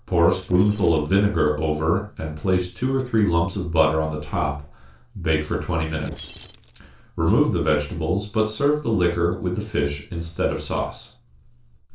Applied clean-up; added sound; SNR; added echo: neural separator model SepFormer DNS4.